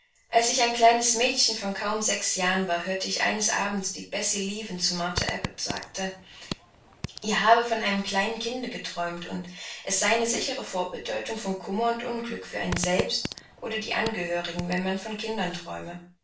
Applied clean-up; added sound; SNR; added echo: none; Fart; 11 dB; reverberation time 0.3 s.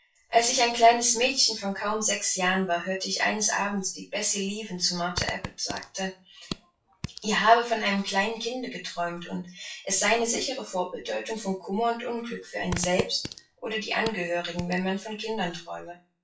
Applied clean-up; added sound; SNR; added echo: classical method WPE with log-MMSE.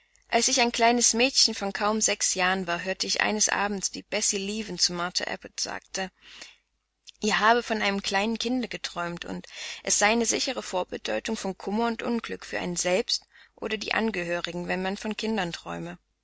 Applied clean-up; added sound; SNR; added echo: none; none; none; none.